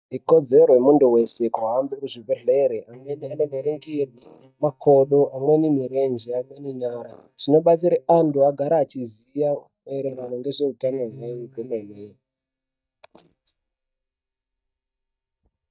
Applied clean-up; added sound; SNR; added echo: neural mask model DeepFilterNet 3.